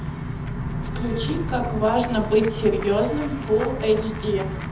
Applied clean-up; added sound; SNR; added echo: none; Walk, footsteps / Run / Bell; 15 dB; reverberation time 0.8 s.